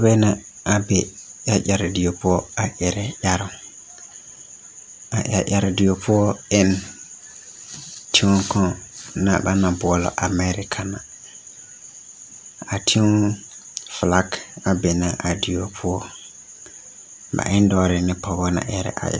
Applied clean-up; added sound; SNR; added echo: none; none; none; none.